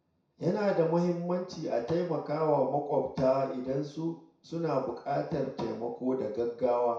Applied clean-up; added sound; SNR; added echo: none; none; none; reverberation time 0.6 s.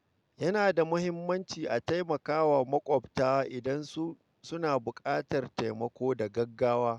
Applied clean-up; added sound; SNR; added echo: none; none; none; none.